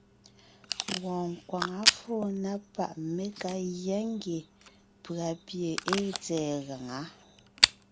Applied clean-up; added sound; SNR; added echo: none; Packing tape, duct tape / Tearing; 0 dB; none.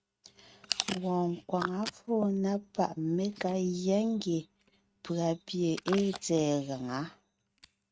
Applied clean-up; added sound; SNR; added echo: neural mask model RNNoise.